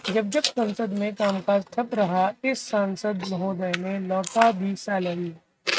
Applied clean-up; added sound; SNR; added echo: neural mask model RNNoise.